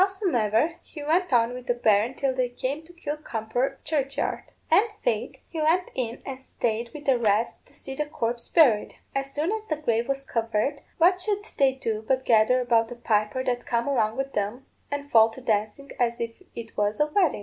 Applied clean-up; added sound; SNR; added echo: none; none; none; none.